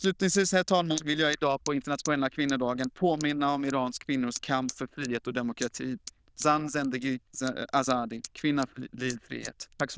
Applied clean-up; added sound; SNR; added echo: neural diffusion model UNIVERSE++.